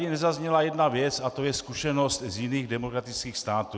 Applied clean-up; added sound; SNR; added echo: none; none; none; none.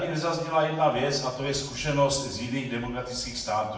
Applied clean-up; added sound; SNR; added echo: none; none; none; reverberation time 0.6 s.